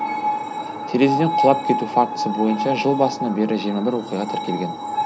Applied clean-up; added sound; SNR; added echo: none; Screech; 3 dB; none.